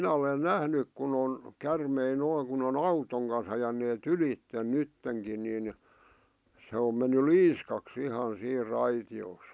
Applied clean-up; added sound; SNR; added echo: none; none; none; none.